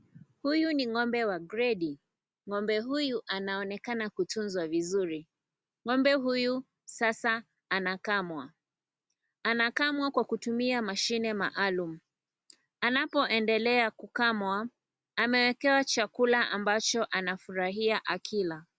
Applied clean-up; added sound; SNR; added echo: none; none; none; none.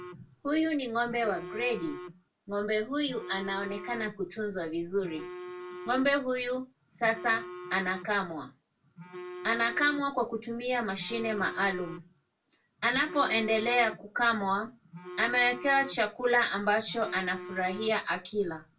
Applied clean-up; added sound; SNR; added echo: none; Telephone; 14 dB; reverberation time 0.2 s.